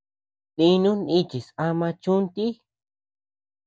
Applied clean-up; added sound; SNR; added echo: none; none; none; none.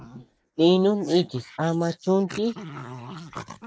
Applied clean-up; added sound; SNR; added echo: neural mask model Resemble Enhance denoiser.